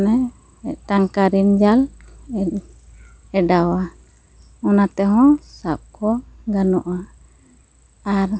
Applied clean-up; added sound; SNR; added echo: none; none; none; none.